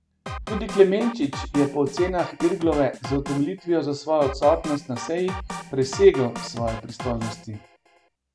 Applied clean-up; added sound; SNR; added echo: none; Drum kit; 11 dB; none.